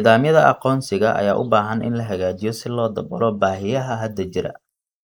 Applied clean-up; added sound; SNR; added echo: neural mask model Resemble Enhance denoiser.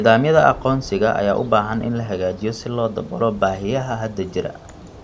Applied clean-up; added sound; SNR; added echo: none; Thunder / Rain; 20 dB; none.